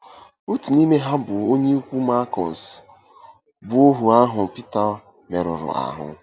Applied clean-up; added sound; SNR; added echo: none; none; none; none.